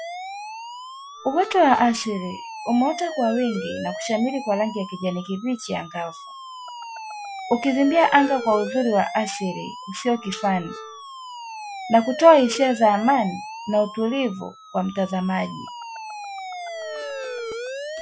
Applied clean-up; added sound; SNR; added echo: classical method Wiener filter.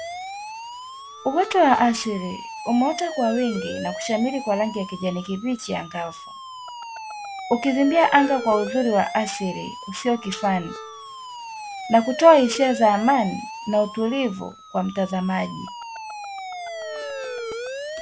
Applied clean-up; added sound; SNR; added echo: none; Siren; 11 dB; none.